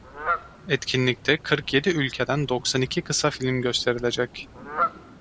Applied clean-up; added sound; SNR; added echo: none; Fowl; 9 dB; none.